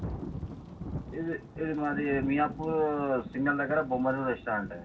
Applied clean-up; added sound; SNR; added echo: none; Thunder / Rain; 10 dB; reverberation time 0.4 s.